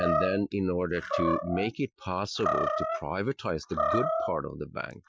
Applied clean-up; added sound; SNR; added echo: classical method Wiener filter.